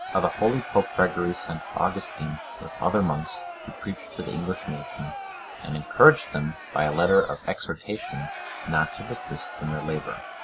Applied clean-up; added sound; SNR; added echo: none; Crowd; 11 dB; none.